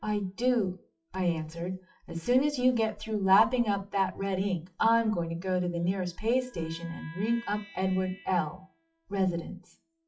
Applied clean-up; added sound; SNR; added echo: classical method WPE with log-MMSE.